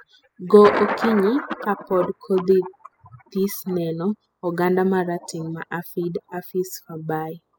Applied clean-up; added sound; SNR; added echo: classical method spectral subtraction.